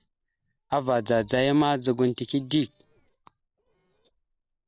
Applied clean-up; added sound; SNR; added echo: neural separator model SepFormer DNS4.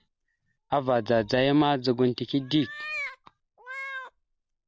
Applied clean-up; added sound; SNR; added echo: none; Meow; 15 dB; none.